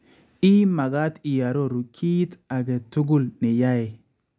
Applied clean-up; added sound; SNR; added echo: none; none; none; none.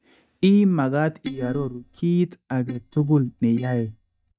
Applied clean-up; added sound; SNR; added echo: neural mask model DeepFilterNet 3.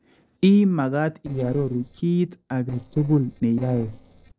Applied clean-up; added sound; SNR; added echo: neural separator model SepFormer DNS4.